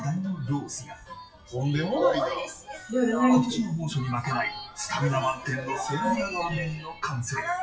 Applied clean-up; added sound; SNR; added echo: classical method WPE with log-MMSE.